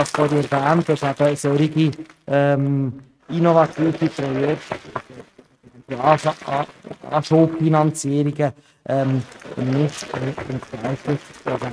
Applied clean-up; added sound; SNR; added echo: neural mask model RNNoise.